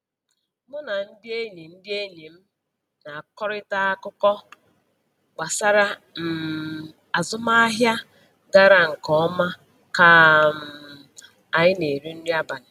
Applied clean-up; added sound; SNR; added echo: none; none; none; none.